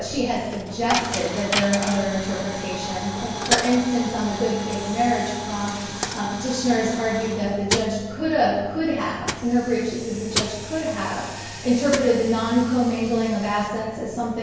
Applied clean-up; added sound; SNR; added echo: none; Coin (dropping); 7 dB; reverberation time 1.0 s.